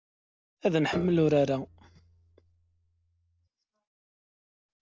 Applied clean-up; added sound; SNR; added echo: none; Piano; 14 dB; none.